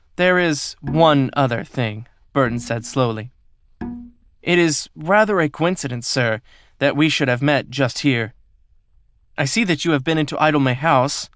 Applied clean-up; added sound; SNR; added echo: neural diffusion model UNIVERSE++.